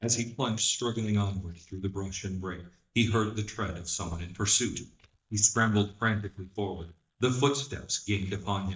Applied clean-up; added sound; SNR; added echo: neural mask model DeepFilterNet 3.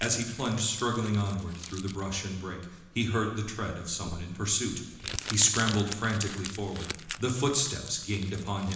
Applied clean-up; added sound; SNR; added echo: none; Crumpling, crinkling; 12 dB; reverberation time 1.0 s.